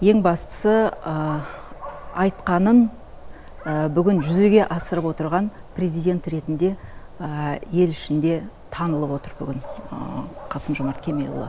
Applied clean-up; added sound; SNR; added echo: none; Dog; 15 dB; none.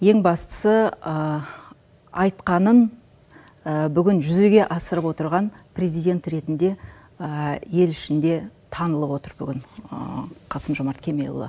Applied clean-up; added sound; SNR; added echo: none; none; none; none.